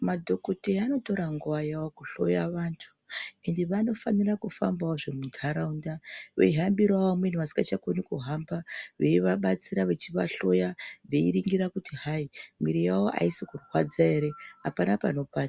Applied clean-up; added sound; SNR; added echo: none; none; none; none.